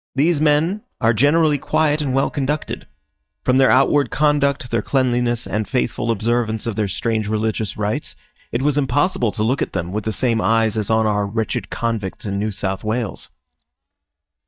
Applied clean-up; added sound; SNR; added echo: neural mask model DeepFilterNet 3.